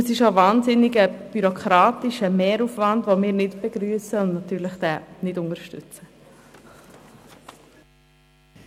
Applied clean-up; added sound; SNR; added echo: none; none; none; none.